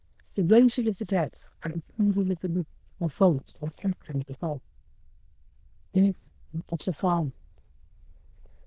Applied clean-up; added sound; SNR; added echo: neural diffusion model UNIVERSE++.